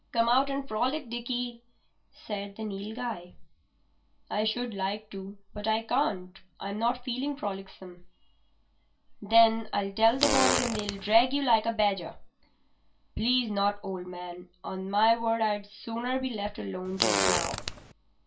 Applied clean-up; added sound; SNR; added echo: none; Fart; -1 dB; reverberation time 0.2 s.